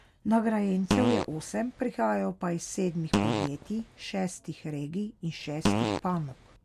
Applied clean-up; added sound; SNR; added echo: none; Fart; 0 dB; none.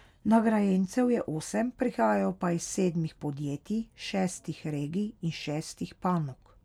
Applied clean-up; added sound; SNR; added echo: none; none; none; none.